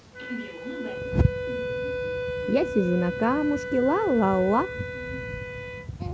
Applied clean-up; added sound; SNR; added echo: none; Wind instrument, woodwind instrument; 7 dB; none.